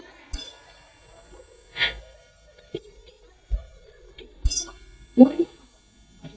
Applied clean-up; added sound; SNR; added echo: neural mask model DeepFilterNet 3.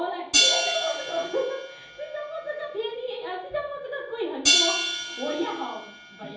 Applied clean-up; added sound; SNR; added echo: none; Hi-hat; -3 dB; reverberation time 0.7 s.